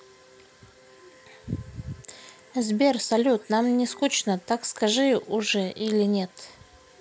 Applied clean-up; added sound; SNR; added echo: none; none; none; none.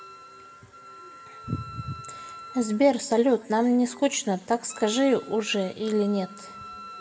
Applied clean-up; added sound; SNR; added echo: none; Wind instrument, woodwind instrument; 19 dB; reverberation time 1.9 s.